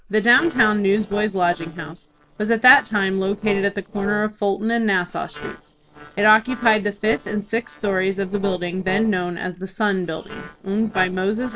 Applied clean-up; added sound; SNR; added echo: neural separator model SepFormer DNS4.